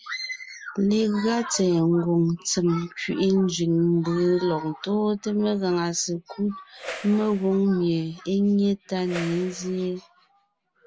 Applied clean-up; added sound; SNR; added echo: none; Whoosh, swoosh, swish; 16 dB; none.